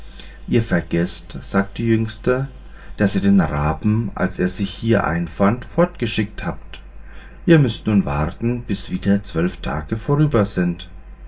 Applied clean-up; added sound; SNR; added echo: none; none; none; reverberation time 0.2 s.